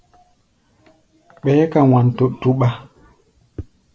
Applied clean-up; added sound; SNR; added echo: none; none; none; none.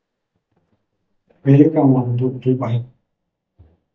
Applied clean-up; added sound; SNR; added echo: neural mask model DeepFilterNet 3.